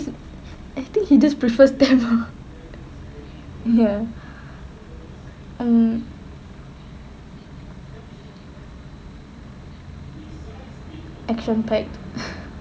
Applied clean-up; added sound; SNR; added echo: none; none; none; none.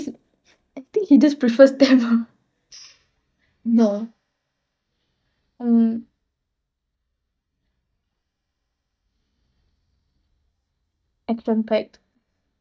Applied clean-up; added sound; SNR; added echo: neural mask model DeepFilterNet 3.